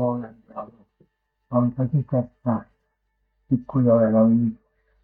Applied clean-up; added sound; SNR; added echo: neural mask model DeepFilterNet 3.